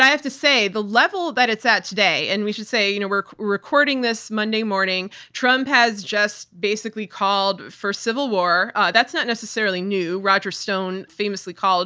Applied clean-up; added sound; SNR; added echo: none; none; none; none.